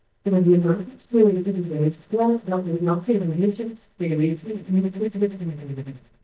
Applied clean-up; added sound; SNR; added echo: neural mask model DeepFilterNet 3.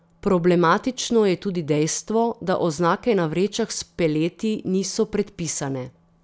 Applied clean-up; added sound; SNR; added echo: none; none; none; none.